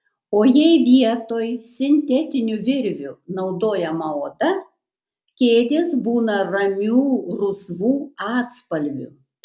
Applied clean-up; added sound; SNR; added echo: none; none; none; none.